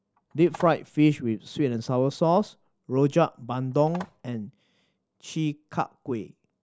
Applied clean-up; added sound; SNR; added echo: none; Telephone; 19 dB; none.